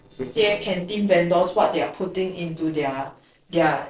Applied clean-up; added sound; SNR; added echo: neural separator model SepFormer DNS4.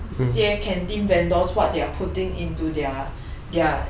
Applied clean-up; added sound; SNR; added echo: none; none; none; none.